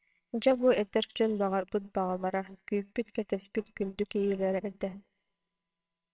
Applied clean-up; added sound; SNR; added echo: neural separator model SepFormer WHAMR!.